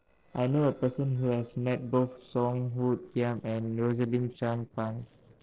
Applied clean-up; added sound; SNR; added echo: neural separator model SepFormer DNS4.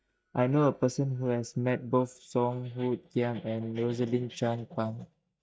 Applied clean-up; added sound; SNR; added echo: neural mask model DeepFilterNet 3.